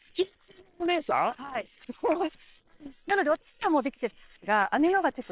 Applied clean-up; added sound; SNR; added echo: neural separator model SepFormer WHAM!.